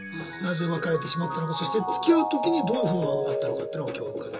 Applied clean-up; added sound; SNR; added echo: none; Mallet percussion; 3 dB; reverberation time 0.2 s.